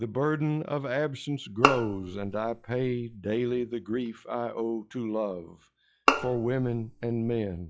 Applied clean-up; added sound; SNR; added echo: classical method log-MMSE.